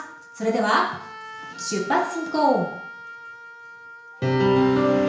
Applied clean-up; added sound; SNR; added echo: none; Wind instrument, woodwind instrument; 16 dB; reverberation time 0.5 s.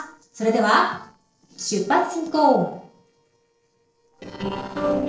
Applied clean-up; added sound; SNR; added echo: neural separator model SepFormer DNS4.